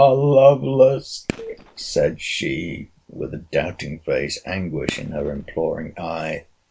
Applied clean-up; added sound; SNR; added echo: none; Fireworks; 17 dB; none.